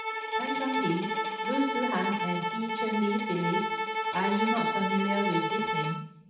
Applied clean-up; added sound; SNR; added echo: none; Bowed string instrument; 0 dB; reverberation time 0.7 s.